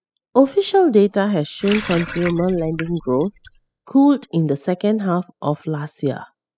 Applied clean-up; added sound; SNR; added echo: classical method spectral subtraction.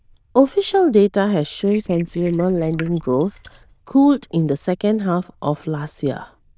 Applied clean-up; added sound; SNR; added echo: neural diffusion model UNIVERSE++.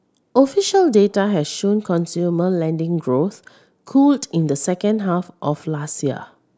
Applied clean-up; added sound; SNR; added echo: none; none; none; none.